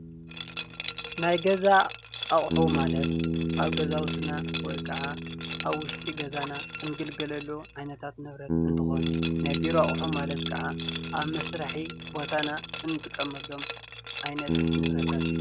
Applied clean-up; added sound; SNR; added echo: none; Liquid + Bass guitar; -3 dB; none.